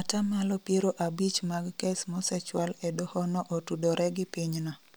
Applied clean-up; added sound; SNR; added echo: none; none; none; none.